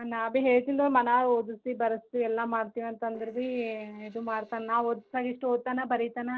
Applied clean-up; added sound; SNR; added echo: neural separator model SepFormer DNS4.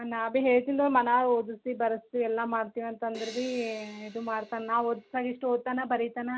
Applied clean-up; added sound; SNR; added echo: none; Crash cymbal; 20 dB; none.